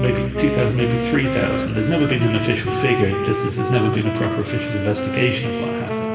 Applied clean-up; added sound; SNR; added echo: none; Wind instrument, woodwind instrument; 4 dB; reverberation time 2.5 s.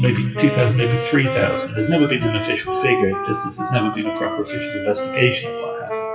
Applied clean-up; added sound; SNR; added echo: classical method WPE with log-MMSE.